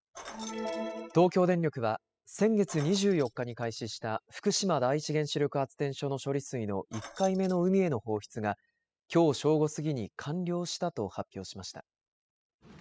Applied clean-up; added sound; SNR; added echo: classical method spectral subtraction.